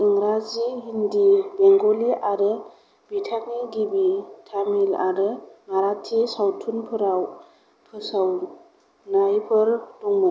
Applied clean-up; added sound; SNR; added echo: none; none; none; none.